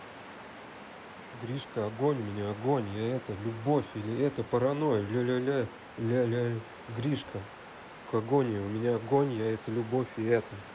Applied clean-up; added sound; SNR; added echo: none; Waves, surf; 16 dB; none.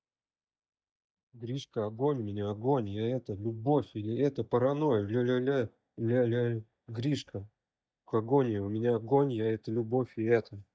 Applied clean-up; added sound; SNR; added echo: neural mask model DeepFilterNet 3.